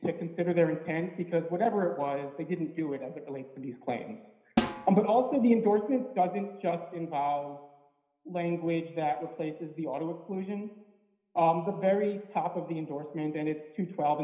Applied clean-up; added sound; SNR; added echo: none; Snare drum; 6 dB; reverberation time 0.9 s.